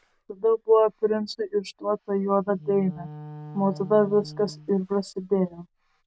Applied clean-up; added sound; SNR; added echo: none; Wind instrument, woodwind instrument; 19 dB; none.